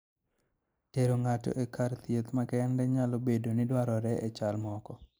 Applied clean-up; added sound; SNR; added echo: neural mask model Resemble Enhance denoiser.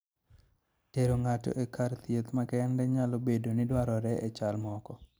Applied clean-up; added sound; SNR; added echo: none; Breathing; 20 dB; none.